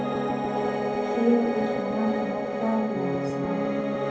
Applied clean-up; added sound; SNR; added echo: none; Piano; -2 dB; reverberation time 0.5 s.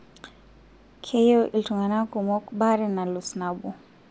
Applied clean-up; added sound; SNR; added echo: none; none; none; none.